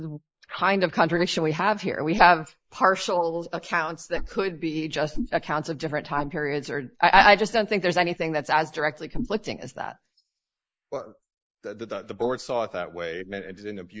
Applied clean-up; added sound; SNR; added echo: neural mask model Resemble Enhance denoiser.